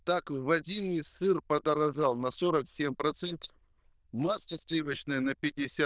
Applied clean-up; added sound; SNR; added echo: neural diffusion model UNIVERSE++.